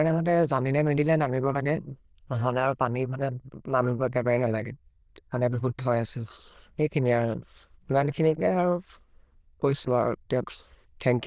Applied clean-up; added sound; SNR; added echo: neural diffusion model UNIVERSE++.